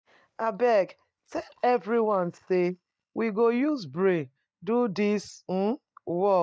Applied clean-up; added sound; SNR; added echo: neural mask model DeepFilterNet 3.